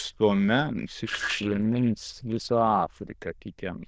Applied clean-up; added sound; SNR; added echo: neural diffusion model UNIVERSE++.